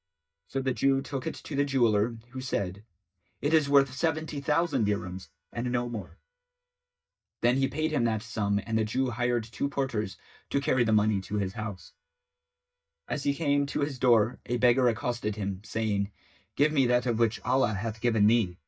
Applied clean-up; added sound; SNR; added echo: neural mask model DeepFilterNet 3.